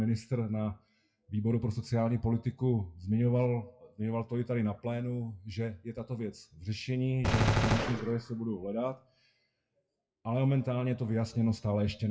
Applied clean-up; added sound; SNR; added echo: classical method WPE with log-MMSE.